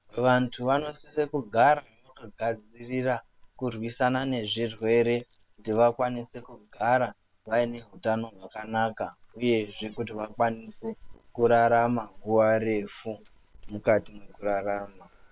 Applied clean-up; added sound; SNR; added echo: neural separator model SepFormer WHAM!.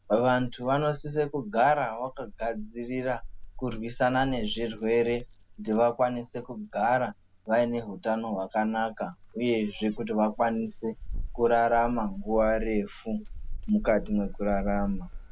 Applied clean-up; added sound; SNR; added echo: none; Keys jangling; 11 dB; none.